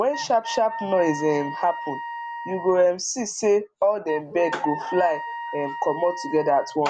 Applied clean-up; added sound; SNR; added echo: none; Wind instrument, woodwind instrument; 10 dB; none.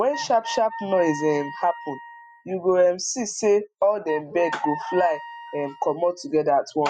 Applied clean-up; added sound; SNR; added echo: classical method spectral subtraction.